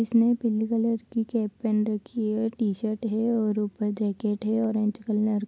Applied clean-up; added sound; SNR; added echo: none; none; none; none.